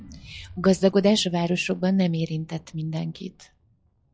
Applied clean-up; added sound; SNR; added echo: classical method log-MMSE.